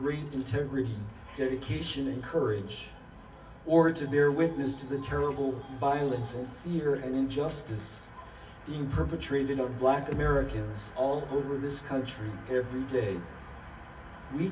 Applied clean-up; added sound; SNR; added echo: none; Bass drum; 8 dB; reverberation time 0.2 s.